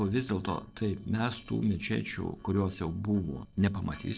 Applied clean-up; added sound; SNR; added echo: neural separator model SepFormer DNS4.